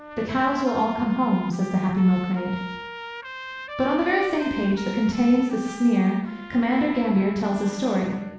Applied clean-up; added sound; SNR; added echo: none; Trumpet; 15 dB; reverberation time 0.9 s.